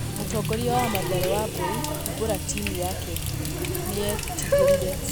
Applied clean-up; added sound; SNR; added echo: none; Water tap, faucet; -4 dB; none.